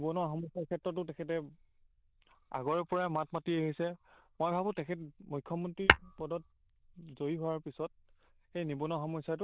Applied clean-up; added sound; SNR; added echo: neural diffusion model UNIVERSE++.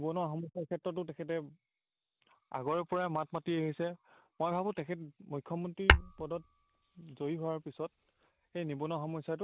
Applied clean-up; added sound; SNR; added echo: none; Tap / Hammer / Glass; -3 dB; none.